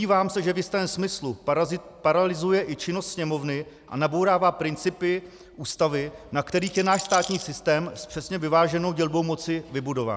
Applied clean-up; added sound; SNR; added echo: none; Rattle; 11 dB; none.